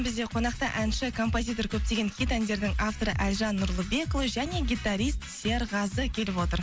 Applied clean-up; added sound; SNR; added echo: none; none; none; none.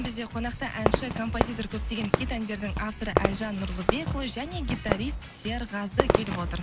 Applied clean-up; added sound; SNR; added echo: none; Fireworks; -1 dB; none.